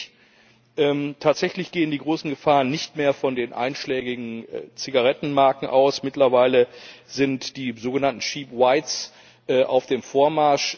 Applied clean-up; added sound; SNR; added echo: none; none; none; none.